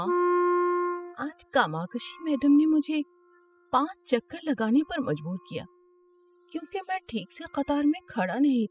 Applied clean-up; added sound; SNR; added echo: classical method spectral subtraction.